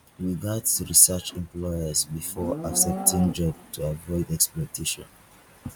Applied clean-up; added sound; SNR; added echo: none; Livestock, farm animals, working animals; 13 dB; none.